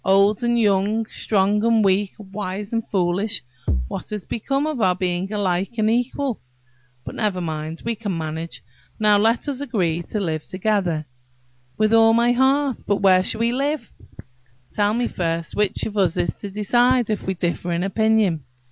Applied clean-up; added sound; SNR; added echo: none; Bass drum; 2 dB; none.